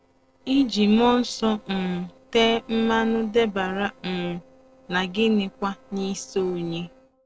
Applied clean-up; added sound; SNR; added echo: neural separator model SepFormer DNS4.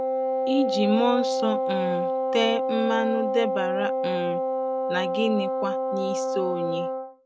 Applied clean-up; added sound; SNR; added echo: none; Wind instrument, woodwind instrument; -2 dB; none.